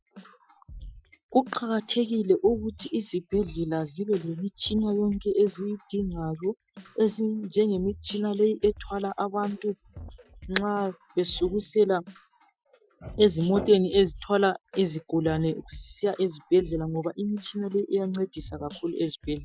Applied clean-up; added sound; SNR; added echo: classical method Wiener filter.